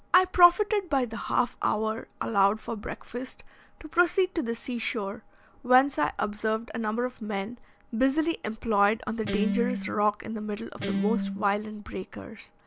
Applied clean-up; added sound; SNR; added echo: none; Guitar; 3 dB; none.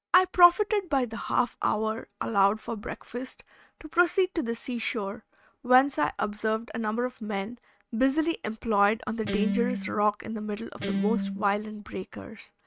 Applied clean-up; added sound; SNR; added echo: neural mask model RNNoise.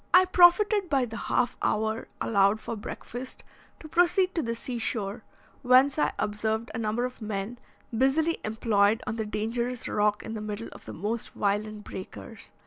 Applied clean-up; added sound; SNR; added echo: none; none; none; none.